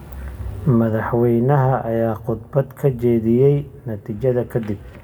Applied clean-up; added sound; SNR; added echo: none; none; none; reverberation time 1.8 s.